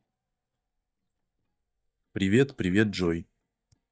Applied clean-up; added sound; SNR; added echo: neural mask model DeepFilterNet 3.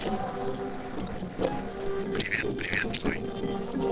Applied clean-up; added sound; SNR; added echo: neural separator model SepFormer DNS4.